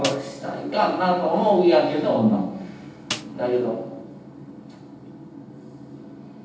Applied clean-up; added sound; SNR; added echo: none; Snare drum; 14 dB; reverberation time 0.8 s.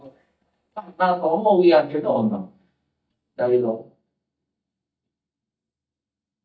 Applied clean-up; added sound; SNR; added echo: neural mask model DeepFilterNet 3.